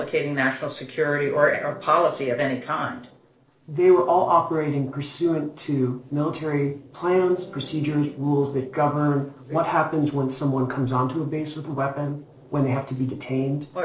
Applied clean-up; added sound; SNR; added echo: neural separator model SepFormer DNS4.